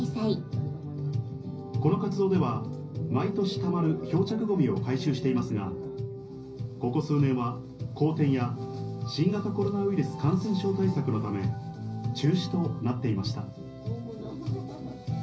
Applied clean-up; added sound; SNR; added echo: none; none; none; reverberation time 0.5 s.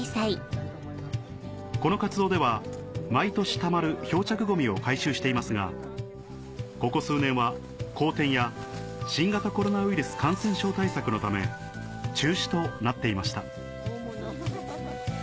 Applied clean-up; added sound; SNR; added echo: none; none; none; none.